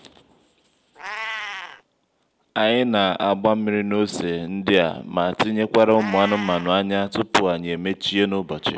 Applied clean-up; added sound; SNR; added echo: none; Meow; 17 dB; none.